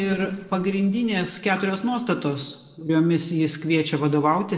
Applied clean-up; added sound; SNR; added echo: neural separator model SepFormer DNS4.